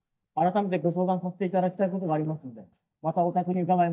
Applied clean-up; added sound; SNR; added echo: neural mask model DeepFilterNet 3.